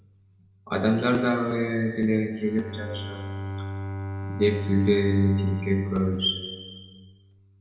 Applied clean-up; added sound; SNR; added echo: none; Bowed string instrument; 9 dB; reverberation time 1.6 s.